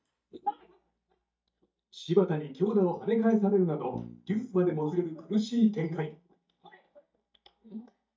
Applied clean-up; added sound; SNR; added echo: neural mask model DeepFilterNet 3.